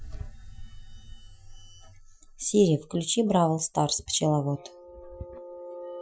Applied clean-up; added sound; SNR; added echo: classical method Wiener filter.